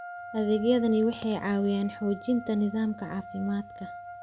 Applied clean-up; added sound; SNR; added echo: none; Wind instrument, woodwind instrument; 15 dB; none.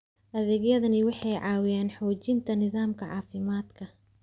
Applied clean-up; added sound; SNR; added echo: none; none; none; none.